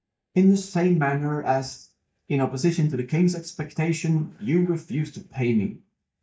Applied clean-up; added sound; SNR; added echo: neural mask model DeepFilterNet 3.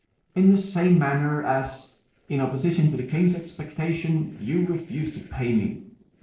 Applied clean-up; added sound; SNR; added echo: neural separator model SepFormer DNS4.